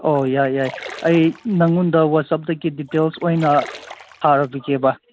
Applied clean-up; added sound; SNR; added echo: none; Splash, splatter; 19 dB; none.